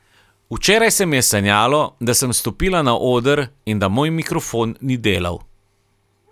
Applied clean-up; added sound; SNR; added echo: none; none; none; none.